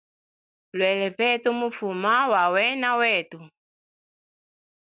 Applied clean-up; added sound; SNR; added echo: none; none; none; none.